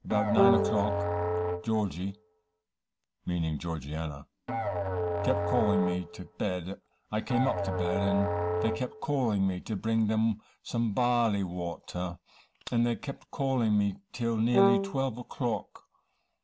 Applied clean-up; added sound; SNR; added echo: none; Brass instrument + Musical instrument; 0 dB; none.